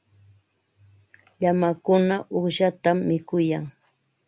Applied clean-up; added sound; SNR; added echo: none; none; none; none.